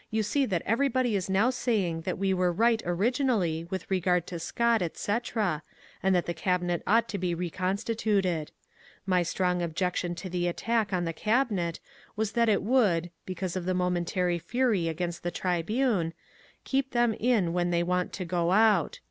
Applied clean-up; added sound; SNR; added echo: none; none; none; none.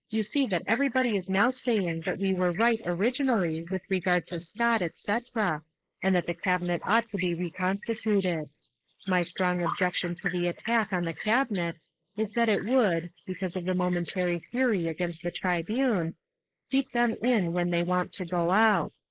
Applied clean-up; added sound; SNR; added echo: neural mask model Resemble Enhance denoiser.